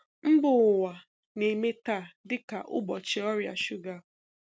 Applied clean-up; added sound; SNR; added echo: none; none; none; none.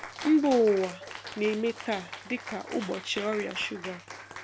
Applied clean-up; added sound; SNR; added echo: none; Cheering; 13 dB; none.